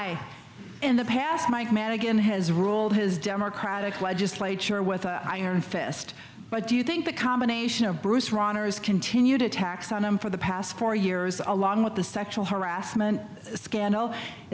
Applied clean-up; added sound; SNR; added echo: none; none; none; none.